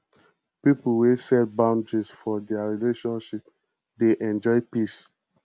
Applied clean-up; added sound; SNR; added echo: none; none; none; none.